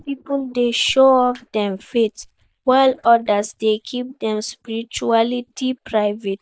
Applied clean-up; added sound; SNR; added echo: neural mask model DeepFilterNet 3.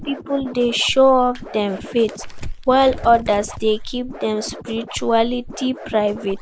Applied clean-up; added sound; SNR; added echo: none; Crumpling, crinkling + Scratching (performance technique); 12 dB; none.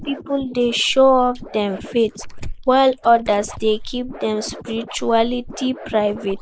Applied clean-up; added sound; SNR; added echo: neural mask model Resemble Enhance denoiser.